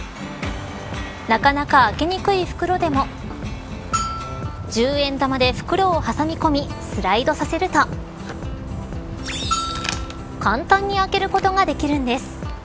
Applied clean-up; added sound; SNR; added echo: none; Wind + Bell; 11 dB; none.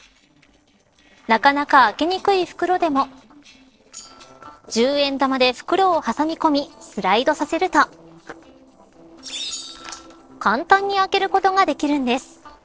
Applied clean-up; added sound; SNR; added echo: neural separator model SepFormer DNS4.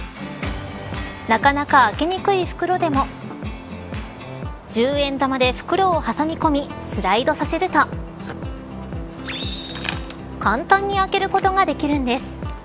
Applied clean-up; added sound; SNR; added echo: none; none; none; none.